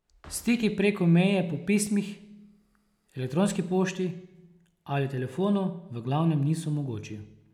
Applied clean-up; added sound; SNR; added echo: none; none; none; none.